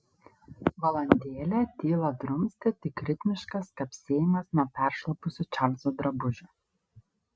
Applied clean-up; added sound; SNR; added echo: none; none; none; none.